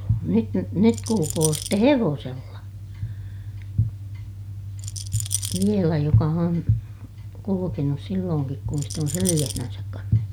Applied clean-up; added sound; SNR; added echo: none; Rattle; 9 dB; none.